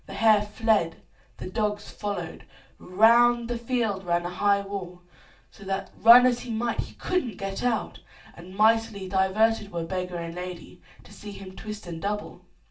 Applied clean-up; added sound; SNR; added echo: none; none; none; reverberation time 0.2 s.